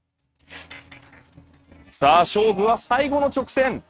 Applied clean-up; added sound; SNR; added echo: neural mask model RNNoise.